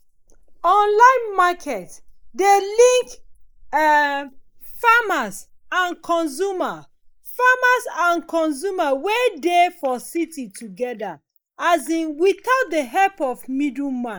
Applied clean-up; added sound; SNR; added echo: neural mask model Resemble Enhance denoiser.